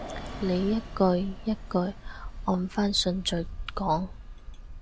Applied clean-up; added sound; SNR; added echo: none; Bus; 10 dB; none.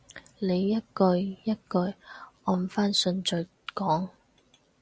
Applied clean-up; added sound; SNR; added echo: none; none; none; none.